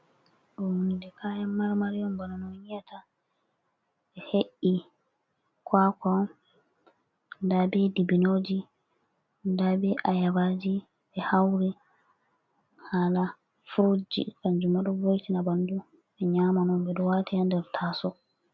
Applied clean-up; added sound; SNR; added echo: none; none; none; none.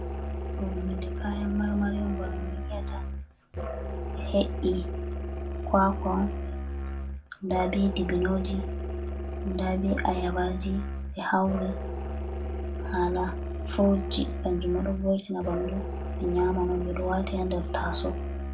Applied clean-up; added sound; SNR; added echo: none; Musical instrument; 3 dB; reverberation time 0.2 s.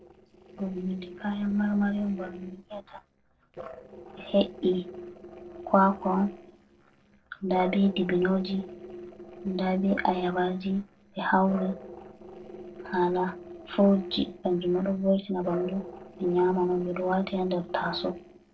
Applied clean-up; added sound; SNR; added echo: neural separator model SepFormer DNS4.